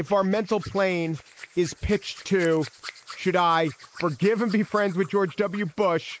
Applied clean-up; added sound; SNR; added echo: neural mask model Resemble Enhance denoiser.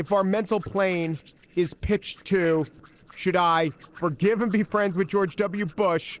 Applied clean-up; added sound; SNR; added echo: neural separator model SepFormer DNS4.